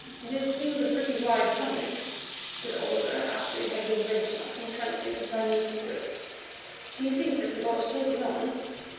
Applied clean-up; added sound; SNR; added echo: none; Sink (filling or washing) / Water tap, faucet; 11 dB; reverberation time 1.2 s.